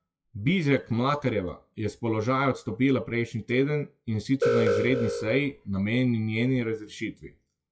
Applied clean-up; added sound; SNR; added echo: classical method WPE with log-MMSE.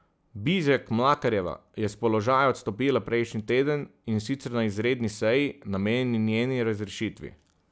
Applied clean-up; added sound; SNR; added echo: none; none; none; none.